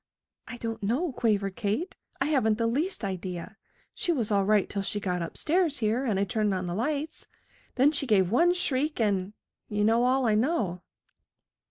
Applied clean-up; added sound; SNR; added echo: none; none; none; none.